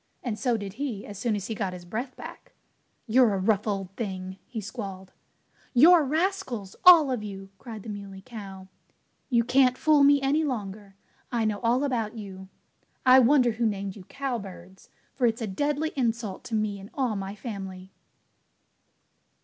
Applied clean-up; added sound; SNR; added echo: none; none; none; none.